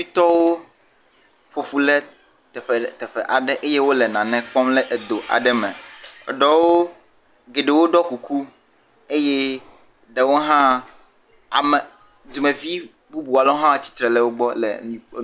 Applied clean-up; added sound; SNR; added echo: none; none; none; none.